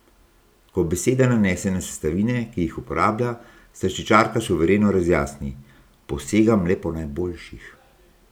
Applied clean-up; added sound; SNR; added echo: none; none; none; none.